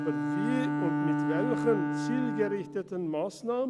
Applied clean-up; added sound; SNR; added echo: none; Bowed string instrument; -1 dB; none.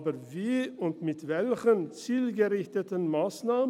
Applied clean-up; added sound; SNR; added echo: none; none; none; none.